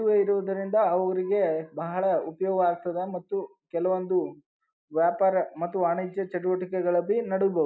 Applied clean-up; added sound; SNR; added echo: none; none; none; none.